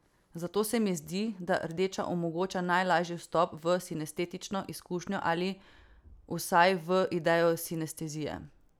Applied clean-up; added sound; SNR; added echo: none; none; none; none.